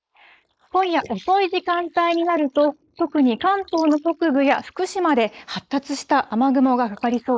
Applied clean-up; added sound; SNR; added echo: neural mask model Resemble Enhance denoiser.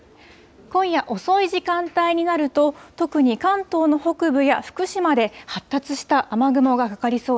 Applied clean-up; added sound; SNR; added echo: none; none; none; none.